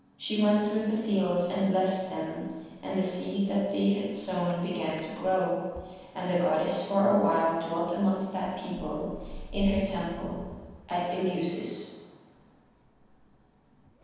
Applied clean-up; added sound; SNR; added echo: none; Engine starting / Motor vehicle (road); 18 dB; reverberation time 1.2 s.